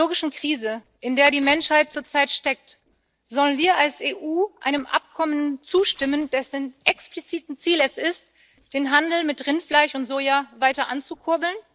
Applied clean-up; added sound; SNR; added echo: neural separator model SepFormer DNS4.